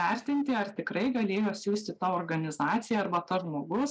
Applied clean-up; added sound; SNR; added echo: none; none; none; none.